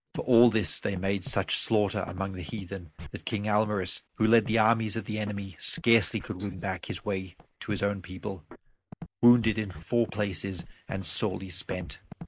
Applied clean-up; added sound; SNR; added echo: neural mask model Resemble Enhance denoiser.